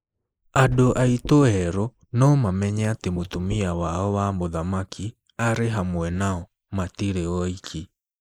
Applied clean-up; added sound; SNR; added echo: neural mask model Resemble Enhance denoiser.